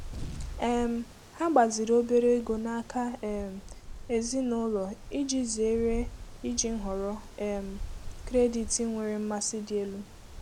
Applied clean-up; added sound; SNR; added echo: none; Wind + Boom; 12 dB; none.